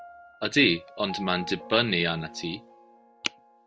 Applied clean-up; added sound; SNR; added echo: none; Piano; 16 dB; none.